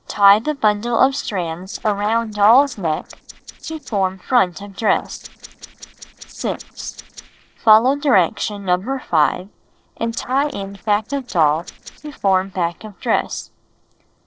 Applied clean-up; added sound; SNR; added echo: neural separator model SepFormer DNS4.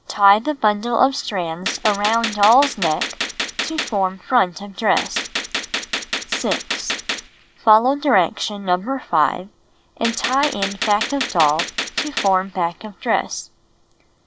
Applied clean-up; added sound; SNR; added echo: none; Gunshot, gunfire; 6 dB; none.